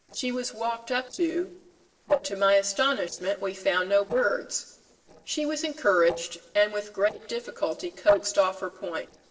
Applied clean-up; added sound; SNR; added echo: neural separator model SepFormer DNS4.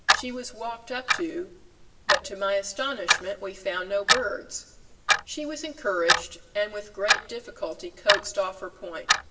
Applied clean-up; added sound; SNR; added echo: none; Clock; -2 dB; reverberation time 0.9 s.